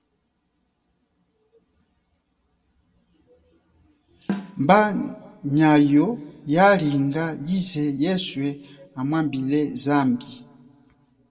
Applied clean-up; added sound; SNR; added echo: none; Snare drum; 6 dB; reverberation time 0.2 s.